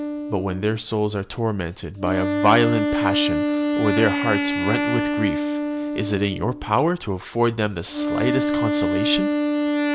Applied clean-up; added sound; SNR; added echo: none; Wind instrument, woodwind instrument; 0 dB; none.